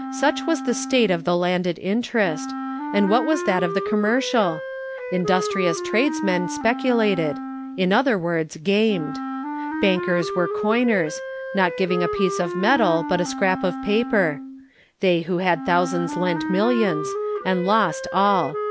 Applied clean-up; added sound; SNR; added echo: none; Wind instrument, woodwind instrument; 7 dB; none.